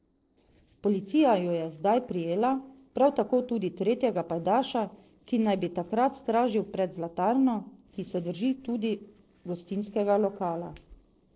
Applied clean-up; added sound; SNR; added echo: neural separator model SepFormer DNS4.